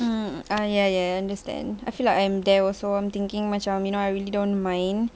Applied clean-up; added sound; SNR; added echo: none; none; none; none.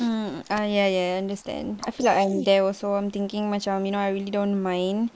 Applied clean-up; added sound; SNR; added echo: neural mask model Resemble Enhance denoiser.